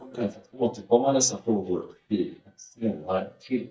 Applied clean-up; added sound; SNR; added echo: neural mask model DeepFilterNet 3.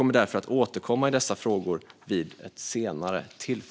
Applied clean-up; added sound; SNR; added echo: none; none; none; none.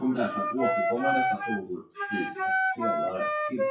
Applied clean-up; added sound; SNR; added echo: classical method WPE with log-MMSE.